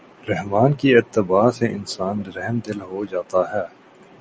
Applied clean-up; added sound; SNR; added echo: none; none; none; none.